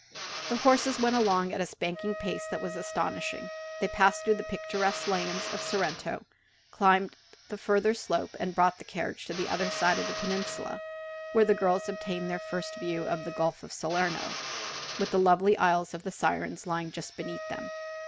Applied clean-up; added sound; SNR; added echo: none; Drill + Wind instrument, woodwind instrument; 10 dB; none.